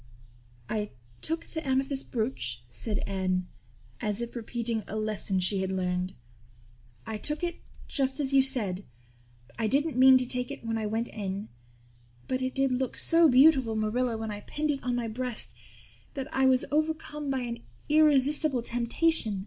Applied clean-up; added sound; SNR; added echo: none; none; none; none.